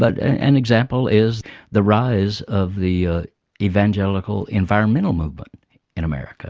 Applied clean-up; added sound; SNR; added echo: none; none; none; none.